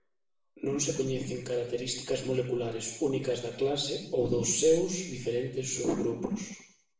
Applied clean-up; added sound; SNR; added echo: none; none; none; reverberation time 0.7 s.